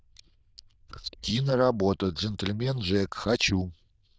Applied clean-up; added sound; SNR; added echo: neural diffusion model UNIVERSE++.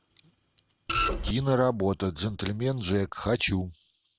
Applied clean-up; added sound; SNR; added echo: none; Printer; -3 dB; none.